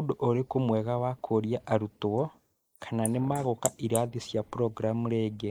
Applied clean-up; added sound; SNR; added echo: neural mask model Resemble Enhance denoiser.